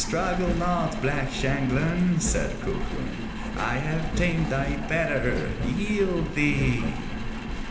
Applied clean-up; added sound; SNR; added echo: none; Engine; 3 dB; reverberation time 1.0 s.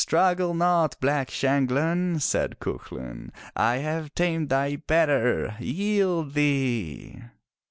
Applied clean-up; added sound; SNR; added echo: none; none; none; none.